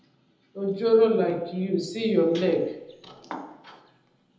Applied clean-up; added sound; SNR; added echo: none; none; none; reverberation time 0.9 s.